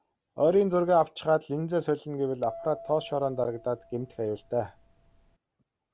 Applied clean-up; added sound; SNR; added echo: none; Bell; 18 dB; none.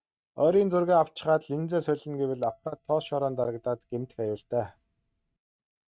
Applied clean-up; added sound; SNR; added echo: neural mask model RNNoise.